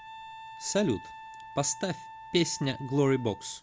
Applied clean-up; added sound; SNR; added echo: none; Wind instrument, woodwind instrument; 15 dB; none.